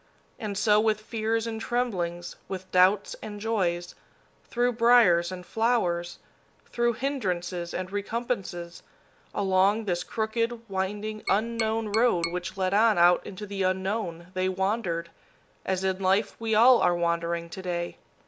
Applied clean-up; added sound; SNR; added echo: none; Tap; 10 dB; none.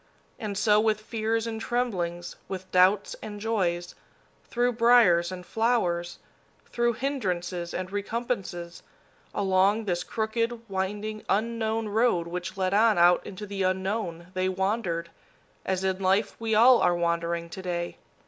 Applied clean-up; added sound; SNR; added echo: none; none; none; none.